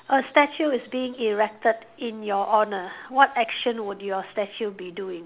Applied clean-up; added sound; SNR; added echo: none; none; none; none.